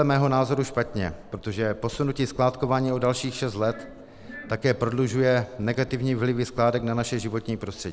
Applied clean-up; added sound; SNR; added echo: none; Writing + Glass; 20 dB; none.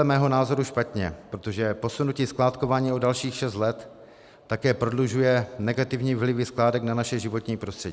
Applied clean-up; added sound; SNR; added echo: none; none; none; none.